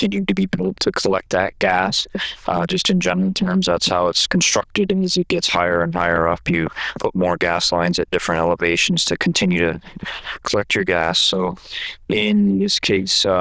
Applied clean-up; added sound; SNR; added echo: neural diffusion model UNIVERSE++.